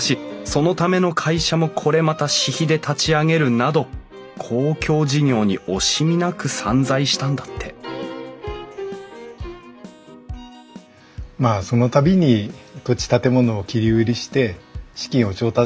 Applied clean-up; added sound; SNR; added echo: none; Keyboard (musical); 19 dB; none.